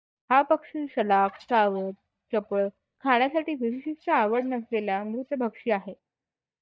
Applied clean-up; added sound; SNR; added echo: neural mask model DeepFilterNet 3.